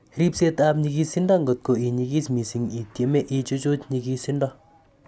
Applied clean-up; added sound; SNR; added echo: none; none; none; none.